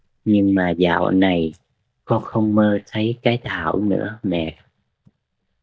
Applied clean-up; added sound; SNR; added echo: neural mask model DeepFilterNet 3.